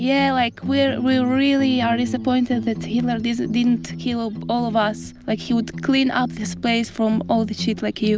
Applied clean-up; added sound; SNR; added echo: none; none; none; none.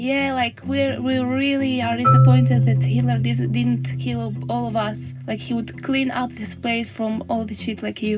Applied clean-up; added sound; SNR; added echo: none; Marimba, xylophone; 0 dB; reverberation time 0.2 s.